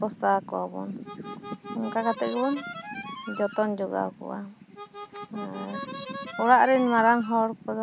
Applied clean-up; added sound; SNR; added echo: none; Harmonica; 12 dB; none.